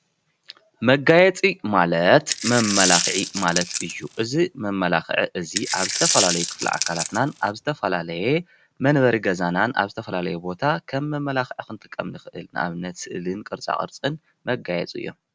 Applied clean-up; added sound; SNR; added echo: none; Coin (dropping); 3 dB; none.